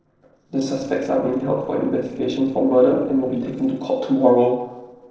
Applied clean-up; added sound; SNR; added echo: neural separator model SepFormer DNS4.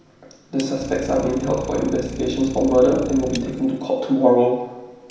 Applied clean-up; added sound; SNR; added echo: none; Idling; 15 dB; reverberation time 0.9 s.